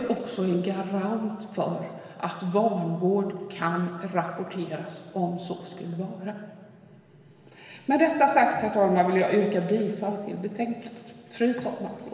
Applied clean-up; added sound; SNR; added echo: none; none; none; reverberation time 2.1 s.